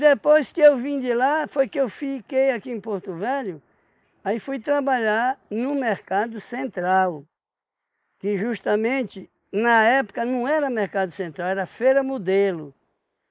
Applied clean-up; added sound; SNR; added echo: neural mask model Resemble Enhance denoiser.